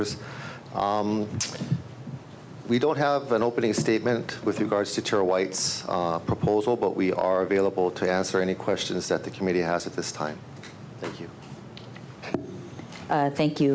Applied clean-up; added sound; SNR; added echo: none; none; none; none.